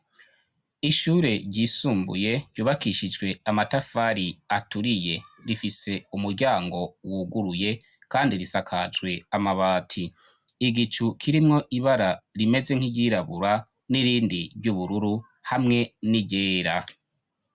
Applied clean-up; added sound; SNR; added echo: none; none; none; none.